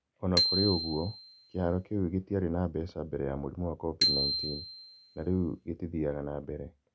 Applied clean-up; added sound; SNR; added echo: none; Bicycle bell; 2 dB; none.